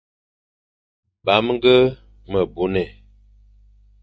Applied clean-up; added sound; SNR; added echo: neural mask model DeepFilterNet 3.